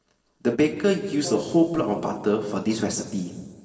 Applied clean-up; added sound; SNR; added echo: neural separator model SepFormer DNS4.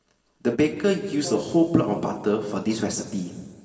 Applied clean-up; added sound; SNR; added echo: none; Brass instrument; 17 dB; reverberation time 2.2 s.